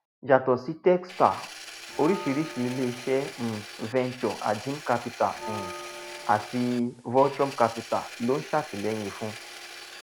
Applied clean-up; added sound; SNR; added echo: none; Engine + Bell; 13 dB; none.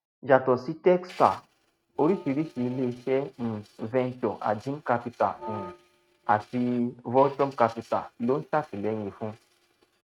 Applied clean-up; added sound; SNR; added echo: neural mask model RNNoise.